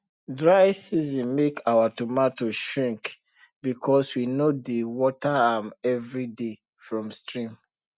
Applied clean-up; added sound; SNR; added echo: none; none; none; none.